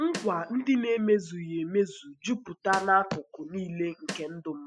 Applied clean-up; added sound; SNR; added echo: classical method spectral subtraction.